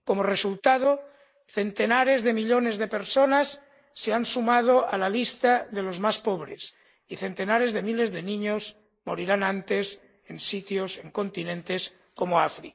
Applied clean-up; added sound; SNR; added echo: neural mask model Resemble Enhance denoiser.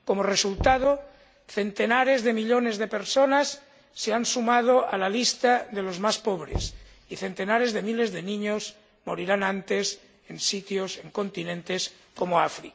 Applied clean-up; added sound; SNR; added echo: none; Knock; 13 dB; none.